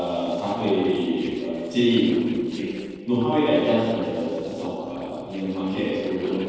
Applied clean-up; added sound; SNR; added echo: neural separator model SepFormer DNS4.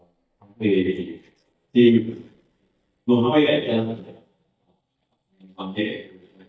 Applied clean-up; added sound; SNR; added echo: neural mask model DeepFilterNet 3.